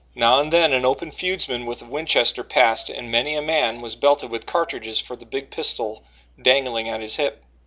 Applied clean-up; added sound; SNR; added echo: none; none; none; none.